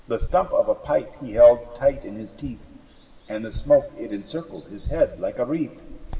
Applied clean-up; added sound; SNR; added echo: none; Water; 20 dB; reverberation time 1.6 s.